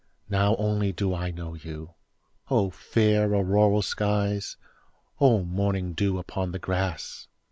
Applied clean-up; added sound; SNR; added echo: none; none; none; none.